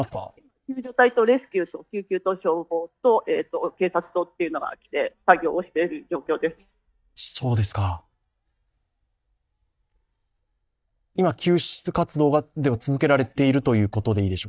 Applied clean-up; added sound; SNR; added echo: neural mask model DeepFilterNet 3.